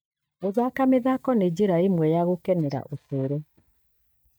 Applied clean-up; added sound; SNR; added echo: neural mask model DeepFilterNet 3.